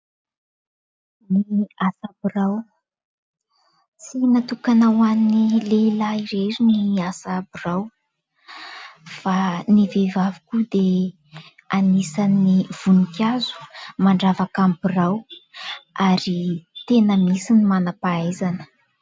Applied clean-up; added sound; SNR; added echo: none; none; none; none.